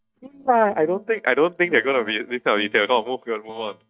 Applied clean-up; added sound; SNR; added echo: neural mask model DeepFilterNet 3.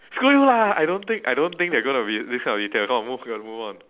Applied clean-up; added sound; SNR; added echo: none; none; none; none.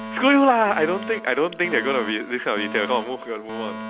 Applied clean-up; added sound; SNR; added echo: none; Alarm; 12 dB; none.